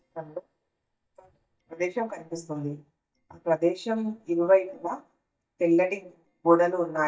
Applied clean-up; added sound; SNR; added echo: neural mask model DeepFilterNet 3.